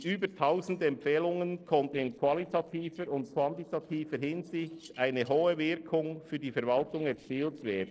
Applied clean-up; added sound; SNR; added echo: neural separator model SepFormer DNS4.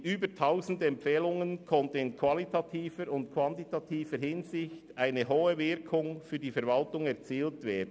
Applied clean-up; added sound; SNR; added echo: none; none; none; none.